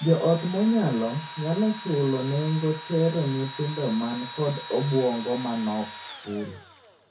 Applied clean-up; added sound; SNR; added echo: none; Engine / Drill; 12 dB; reverberation time 0.3 s.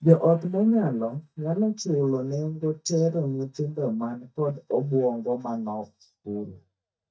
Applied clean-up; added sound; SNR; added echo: neural mask model DeepFilterNet 3.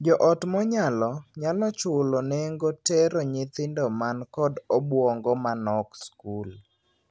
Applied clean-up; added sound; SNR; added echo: none; none; none; none.